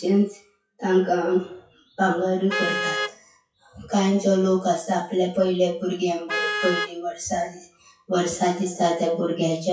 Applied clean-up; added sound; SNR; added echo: classical method WPE with log-MMSE.